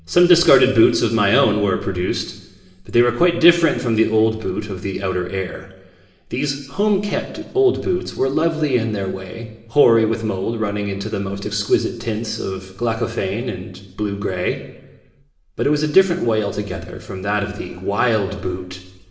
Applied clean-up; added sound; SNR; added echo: none; none; none; reverberation time 1.0 s.